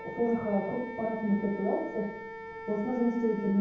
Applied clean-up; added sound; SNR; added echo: none; Wind instrument, woodwind instrument; 11 dB; reverberation time 0.9 s.